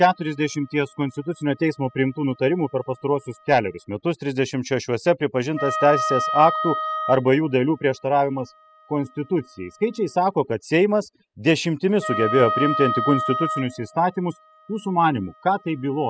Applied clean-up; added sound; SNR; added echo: classical method spectral subtraction.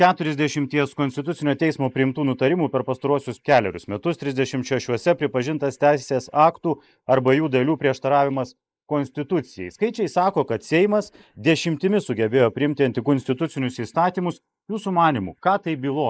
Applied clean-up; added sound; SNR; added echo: neural mask model Resemble Enhance denoiser.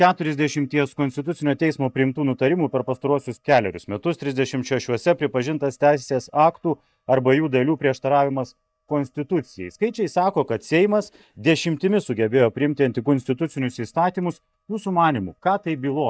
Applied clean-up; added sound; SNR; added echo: neural mask model DeepFilterNet 3.